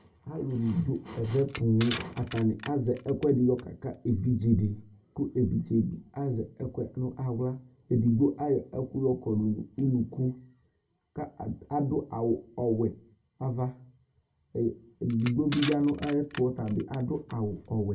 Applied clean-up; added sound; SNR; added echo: none; Crushing; 13 dB; reverberation time 0.2 s.